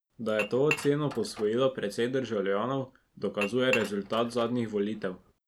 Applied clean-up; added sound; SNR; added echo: none; Dishes, pots, and pans / Chink, clink; 10 dB; none.